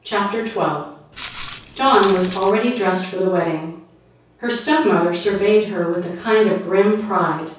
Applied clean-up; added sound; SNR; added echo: none; Walk, footsteps; 11 dB; reverberation time 0.6 s.